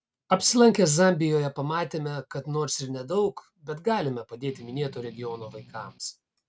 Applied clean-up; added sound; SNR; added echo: neural mask model RNNoise.